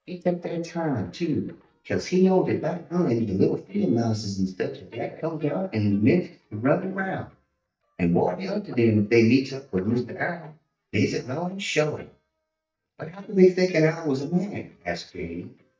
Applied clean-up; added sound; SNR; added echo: neural mask model DeepFilterNet 3.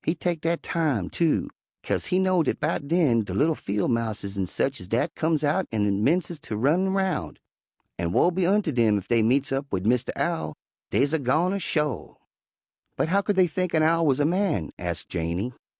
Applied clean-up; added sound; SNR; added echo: none; none; none; none.